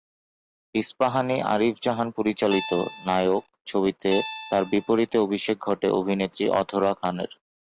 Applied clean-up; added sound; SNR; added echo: none; Guitar; 10 dB; none.